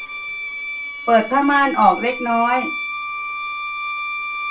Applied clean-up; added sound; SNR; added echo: none; Bowed string instrument; 7 dB; reverberation time 0.2 s.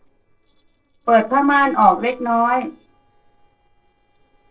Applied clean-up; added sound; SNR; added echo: neural separator model SepFormer DNS4.